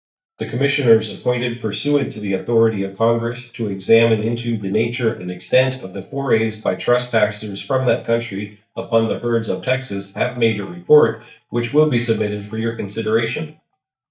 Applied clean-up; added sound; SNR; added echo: neural mask model DeepFilterNet 3.